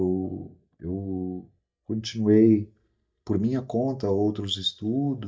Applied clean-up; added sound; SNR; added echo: neural mask model DeepFilterNet 3.